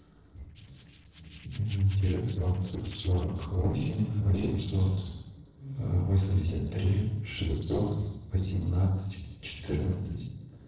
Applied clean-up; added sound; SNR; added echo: neural separator model SepFormer DNS4.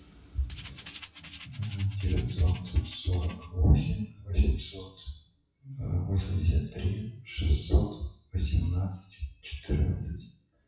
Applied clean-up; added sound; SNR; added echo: classical method WPE with log-MMSE.